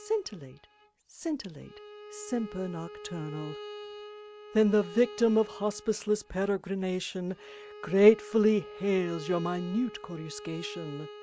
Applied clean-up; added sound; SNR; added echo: none; Bowed string instrument; 16 dB; none.